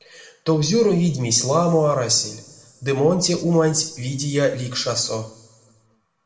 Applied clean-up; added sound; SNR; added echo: none; none; none; reverberation time 1.0 s.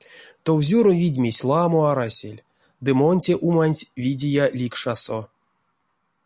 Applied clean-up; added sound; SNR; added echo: none; none; none; none.